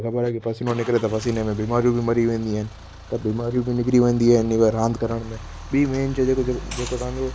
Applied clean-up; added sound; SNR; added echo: none; Idling / Engine starting / Accelerating, revving, vroom / Car + Liquid; 14 dB; none.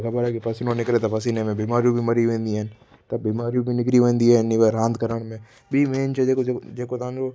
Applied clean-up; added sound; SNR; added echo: none; none; none; none.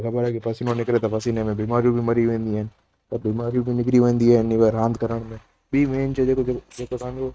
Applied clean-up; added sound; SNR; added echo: neural mask model RNNoise.